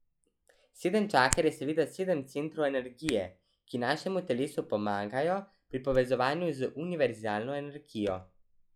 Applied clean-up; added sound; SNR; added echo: classical method log-MMSE.